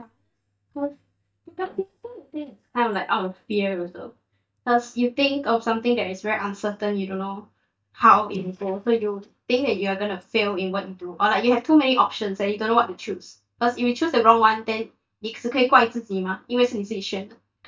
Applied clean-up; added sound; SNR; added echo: neural mask model DeepFilterNet 3.